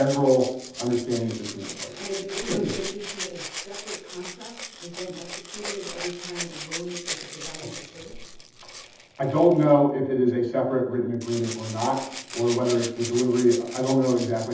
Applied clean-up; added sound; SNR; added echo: none; Rattle (instrument); 12 dB; reverberation time 0.8 s.